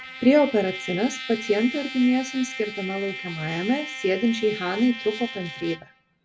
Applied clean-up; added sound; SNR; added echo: none; Trumpet; 11 dB; none.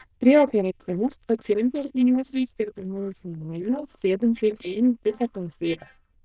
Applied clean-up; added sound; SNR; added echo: neural diffusion model UNIVERSE++.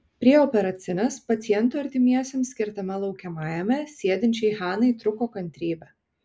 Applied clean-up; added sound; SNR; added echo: none; none; none; none.